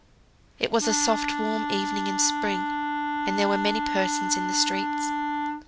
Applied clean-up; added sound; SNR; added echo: none; Wind instrument, woodwind instrument; 0 dB; none.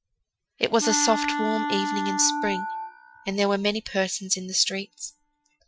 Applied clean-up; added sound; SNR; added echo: classical method Wiener filter.